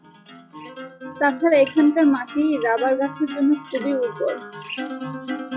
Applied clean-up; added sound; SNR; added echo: classical method log-MMSE.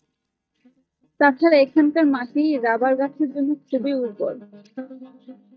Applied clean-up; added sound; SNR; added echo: neural mask model DeepFilterNet 3.